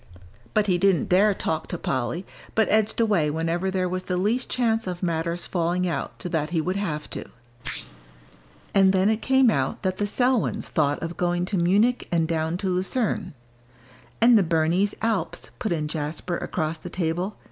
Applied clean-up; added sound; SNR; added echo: neural mask model Resemble Enhance denoiser.